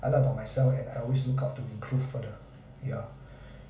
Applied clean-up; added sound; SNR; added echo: none; none; none; reverberation time 0.3 s.